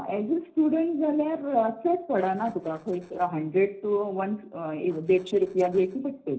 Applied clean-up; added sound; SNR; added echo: neural separator model SepFormer DNS4.